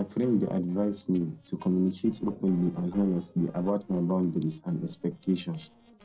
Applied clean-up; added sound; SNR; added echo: neural separator model SepFormer DNS4.